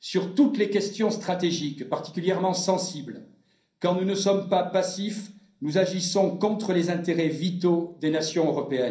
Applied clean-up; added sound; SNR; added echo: none; none; none; reverberation time 0.6 s.